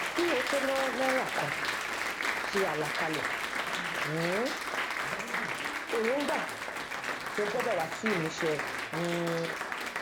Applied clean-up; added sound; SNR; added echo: none; Applause; -1 dB; none.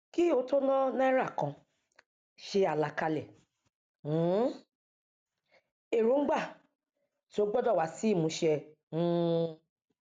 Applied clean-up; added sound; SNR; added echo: none; none; none; none.